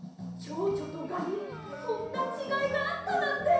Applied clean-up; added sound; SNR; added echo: none; Dog; 16 dB; reverberation time 0.7 s.